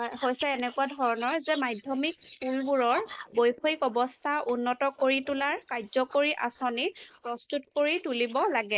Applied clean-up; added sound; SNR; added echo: neural mask model Resemble Enhance denoiser.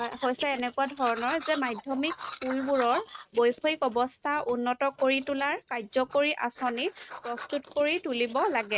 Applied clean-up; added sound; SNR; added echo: neural mask model RNNoise.